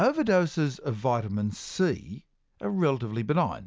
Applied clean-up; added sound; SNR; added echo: none; none; none; none.